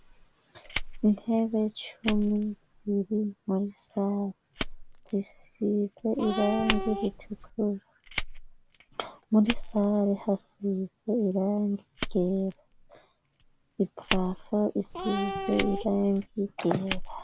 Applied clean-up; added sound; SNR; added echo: none; Fire + Cat; 5 dB; none.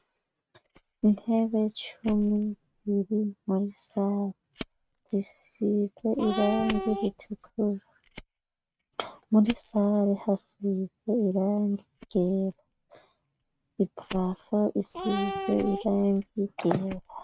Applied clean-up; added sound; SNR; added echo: neural mask model RNNoise.